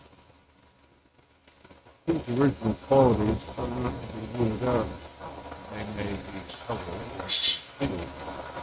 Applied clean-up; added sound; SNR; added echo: neural mask model RNNoise.